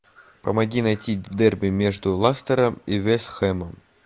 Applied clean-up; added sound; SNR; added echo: none; none; none; none.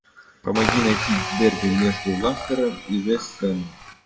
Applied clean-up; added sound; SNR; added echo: classical method WPE with log-MMSE.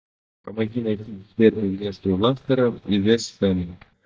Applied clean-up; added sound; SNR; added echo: neural mask model DeepFilterNet 3.